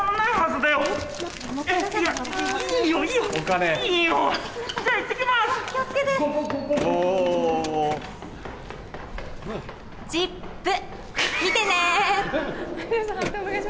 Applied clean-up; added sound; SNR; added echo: none; Printer; 17 dB; none.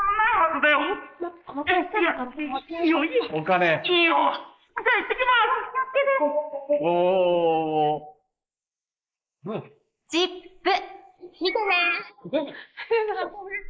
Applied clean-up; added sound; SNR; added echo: neural mask model Resemble Enhance denoiser.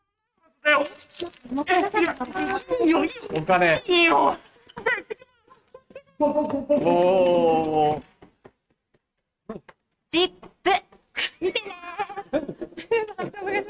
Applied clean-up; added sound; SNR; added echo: neural mask model RNNoise.